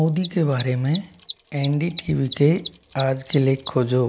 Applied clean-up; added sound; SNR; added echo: none; Mechanisms; 15 dB; none.